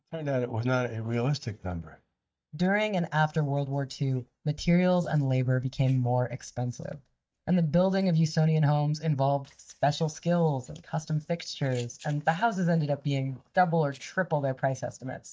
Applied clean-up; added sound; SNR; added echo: neural mask model DeepFilterNet 3.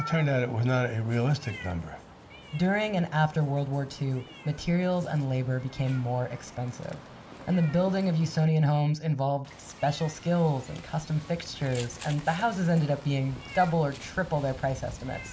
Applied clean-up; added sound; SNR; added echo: none; Meow; 17 dB; reverberation time 0.4 s.